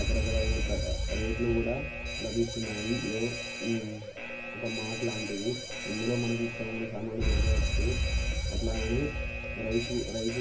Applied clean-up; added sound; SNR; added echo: none; Alarm; -2 dB; reverberation time 0.4 s.